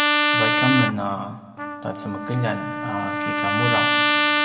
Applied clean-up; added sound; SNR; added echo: none; Trumpet; -4 dB; reverberation time 1.5 s.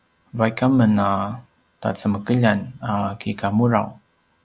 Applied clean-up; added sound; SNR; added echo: none; none; none; none.